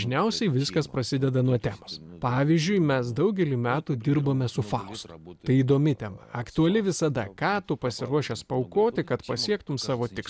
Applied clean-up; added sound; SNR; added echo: none; none; none; none.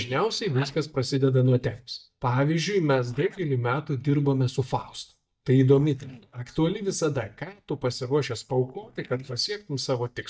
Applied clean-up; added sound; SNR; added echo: neural mask model DeepFilterNet 3.